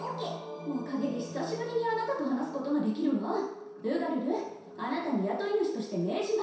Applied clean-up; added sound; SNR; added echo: none; none; none; reverberation time 0.7 s.